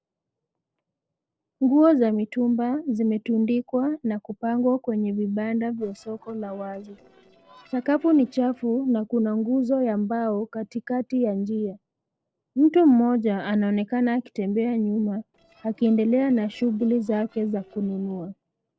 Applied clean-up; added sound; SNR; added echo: neural separator model SepFormer DNS4.